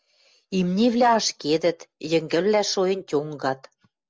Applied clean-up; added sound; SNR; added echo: none; none; none; none.